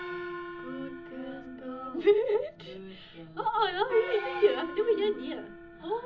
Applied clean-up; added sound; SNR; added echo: none; Gong; 12 dB; reverberation time 0.4 s.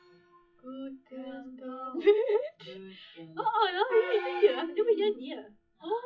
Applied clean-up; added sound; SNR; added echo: classical method WPE with log-MMSE.